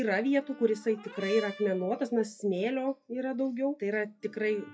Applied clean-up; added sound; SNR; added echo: classical method WPE with log-MMSE.